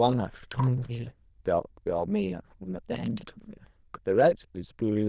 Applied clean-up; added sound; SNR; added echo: neural diffusion model UNIVERSE++.